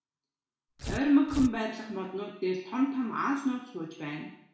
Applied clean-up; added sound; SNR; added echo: none; Tearing; 8 dB; reverberation time 0.6 s.